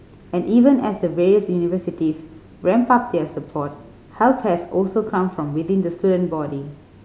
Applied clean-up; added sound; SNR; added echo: none; none; none; none.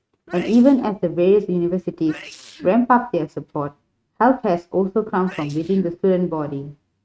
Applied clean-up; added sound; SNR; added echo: neural mask model RNNoise.